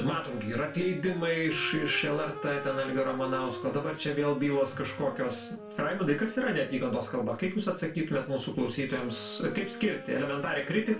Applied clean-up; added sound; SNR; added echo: none; Wind instrument, woodwind instrument; 13 dB; reverberation time 0.3 s.